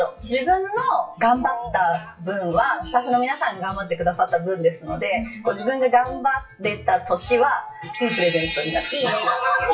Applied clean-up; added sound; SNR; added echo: classical method WPE with log-MMSE.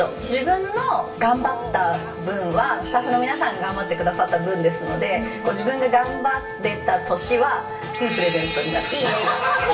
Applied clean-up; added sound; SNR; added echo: none; Wind instrument, woodwind instrument; 12 dB; reverberation time 0.2 s.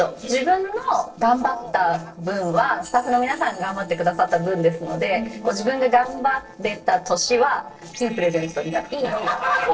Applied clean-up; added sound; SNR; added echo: neural separator model SepFormer DNS4.